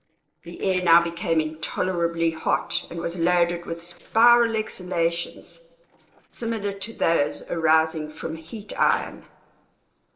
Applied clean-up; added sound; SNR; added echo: neural separator model SepFormer DNS4.